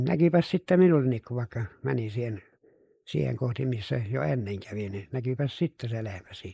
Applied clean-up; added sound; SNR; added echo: neural mask model Resemble Enhance denoiser.